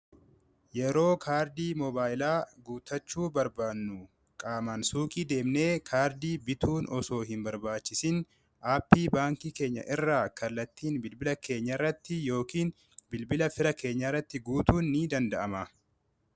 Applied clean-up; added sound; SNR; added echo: none; none; none; none.